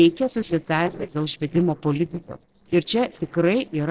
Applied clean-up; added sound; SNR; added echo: neural separator model SepFormer DNS4.